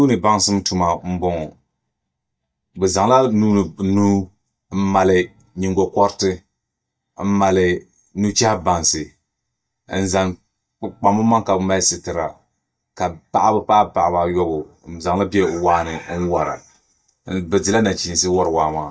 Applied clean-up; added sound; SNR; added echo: neural mask model DeepFilterNet 3.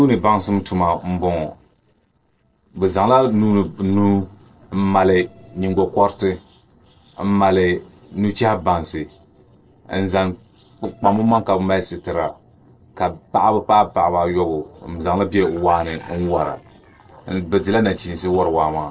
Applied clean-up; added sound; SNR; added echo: neural separator model SepFormer DNS4.